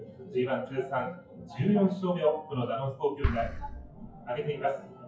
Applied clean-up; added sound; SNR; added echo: classical method WPE with log-MMSE.